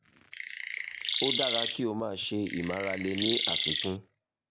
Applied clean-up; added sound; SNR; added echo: none; Chirp, tweet; -3 dB; none.